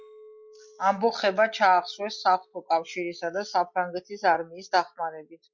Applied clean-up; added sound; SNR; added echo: classical method log-MMSE.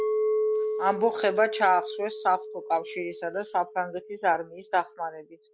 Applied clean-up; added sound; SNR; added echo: none; Chink, clink; 4 dB; none.